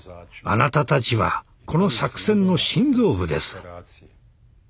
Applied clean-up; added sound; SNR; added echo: none; none; none; none.